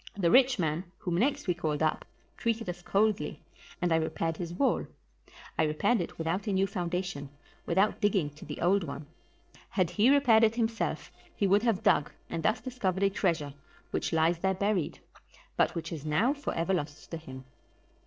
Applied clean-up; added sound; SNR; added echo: neural separator model SepFormer DNS4.